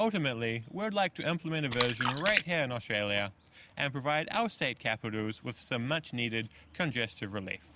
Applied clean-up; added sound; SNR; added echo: none; Splash, splatter; 0 dB; none.